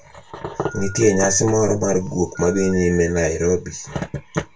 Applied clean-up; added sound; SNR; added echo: none; Telephone; 18 dB; reverberation time 0.1 s.